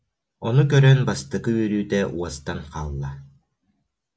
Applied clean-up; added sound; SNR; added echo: none; none; none; none.